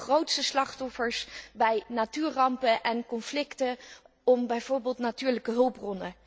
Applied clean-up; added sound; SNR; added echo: none; none; none; none.